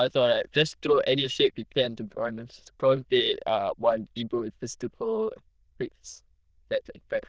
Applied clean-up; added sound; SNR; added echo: neural diffusion model UNIVERSE++.